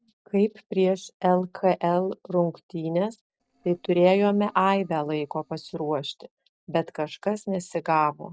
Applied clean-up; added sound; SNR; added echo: neural separator model SepFormer DNS4.